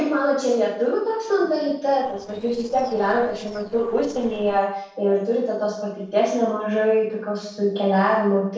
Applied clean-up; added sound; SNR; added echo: neural separator model SepFormer DNS4.